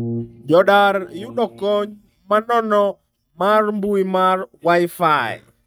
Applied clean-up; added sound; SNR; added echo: neural mask model DeepFilterNet 3.